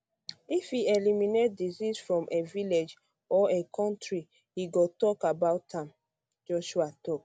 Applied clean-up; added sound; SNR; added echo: none; none; none; none.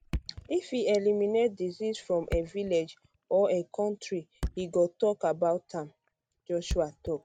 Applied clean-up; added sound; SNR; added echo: none; Thump, thud; 12 dB; none.